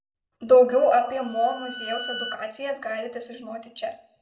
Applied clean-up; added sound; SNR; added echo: none; Bowed string instrument; 13 dB; reverberation time 0.4 s.